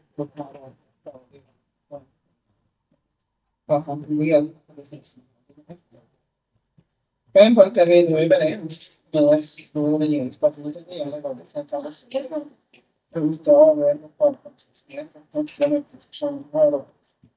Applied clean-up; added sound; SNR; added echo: neural mask model DeepFilterNet 3.